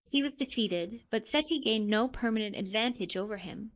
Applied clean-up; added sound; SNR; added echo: neural mask model Resemble Enhance denoiser.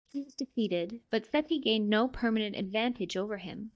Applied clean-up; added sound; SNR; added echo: neural mask model DeepFilterNet 3.